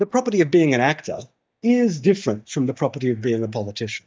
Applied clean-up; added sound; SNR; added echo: neural mask model DeepFilterNet 3.